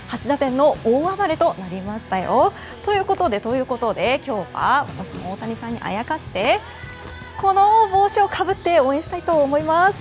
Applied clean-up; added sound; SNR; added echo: none; none; none; none.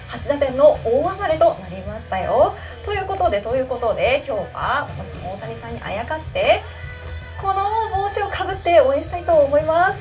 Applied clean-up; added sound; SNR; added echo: none; none; none; reverberation time 0.2 s.